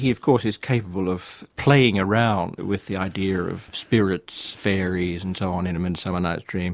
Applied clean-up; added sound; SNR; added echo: none; none; none; none.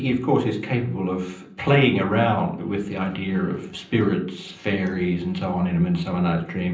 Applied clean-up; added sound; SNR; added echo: none; none; none; reverberation time 0.6 s.